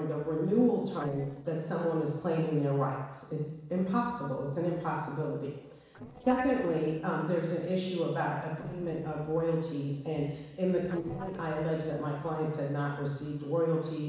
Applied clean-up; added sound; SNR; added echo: neural separator model SepFormer DNS4.